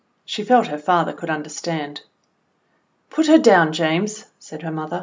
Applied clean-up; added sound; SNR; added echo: none; none; none; none.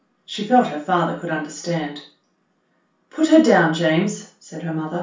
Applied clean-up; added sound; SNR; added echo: none; none; none; reverberation time 0.3 s.